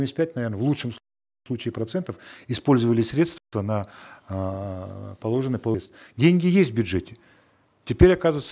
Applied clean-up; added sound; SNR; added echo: none; none; none; none.